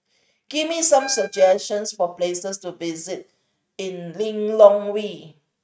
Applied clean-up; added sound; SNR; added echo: neural mask model RNNoise.